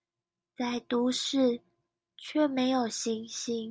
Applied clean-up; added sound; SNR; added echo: none; none; none; none.